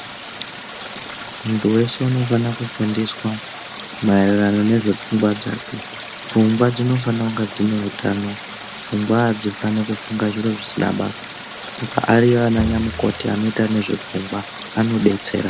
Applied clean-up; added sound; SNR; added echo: none; Stream + Bowed string instrument; 12 dB; none.